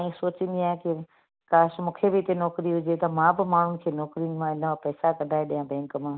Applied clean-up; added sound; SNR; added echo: none; none; none; none.